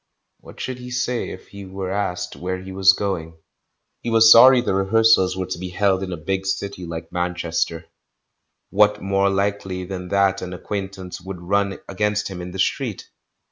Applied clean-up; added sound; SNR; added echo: none; none; none; none.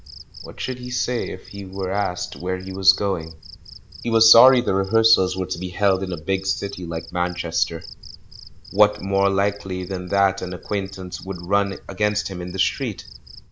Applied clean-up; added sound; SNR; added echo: none; Cricket; 18 dB; none.